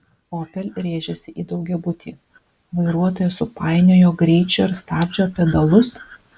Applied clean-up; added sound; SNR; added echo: none; none; none; none.